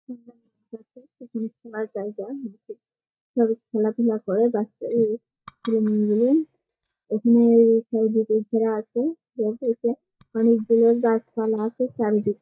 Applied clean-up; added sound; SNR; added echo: neural mask model DeepFilterNet 3.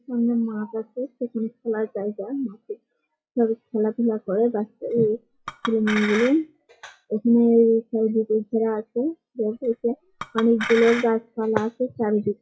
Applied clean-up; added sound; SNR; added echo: classical method log-MMSE.